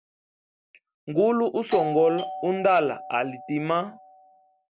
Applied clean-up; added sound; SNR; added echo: none; Doorbell; 9 dB; none.